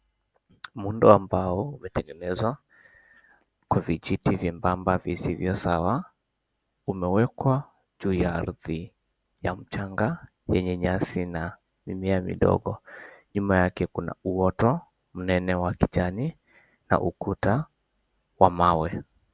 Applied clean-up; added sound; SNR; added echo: none; none; none; none.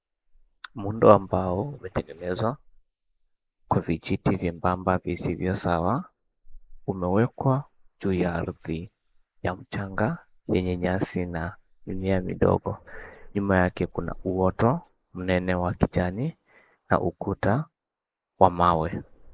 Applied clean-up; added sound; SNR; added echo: neural mask model Resemble Enhance denoiser.